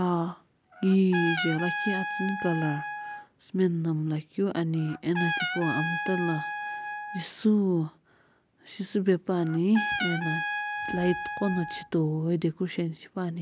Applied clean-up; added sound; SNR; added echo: none; Trumpet; 6 dB; none.